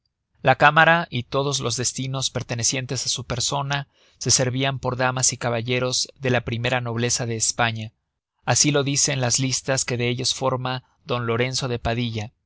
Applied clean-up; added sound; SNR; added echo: none; none; none; none.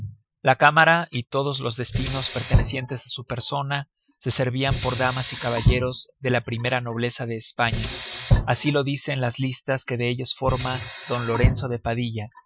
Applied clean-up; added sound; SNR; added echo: classical method Wiener filter.